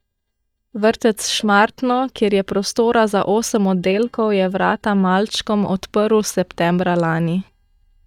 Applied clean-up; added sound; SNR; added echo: neural mask model DeepFilterNet 3.